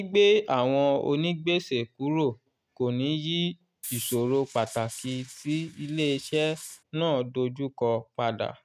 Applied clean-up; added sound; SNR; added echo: neural mask model RNNoise.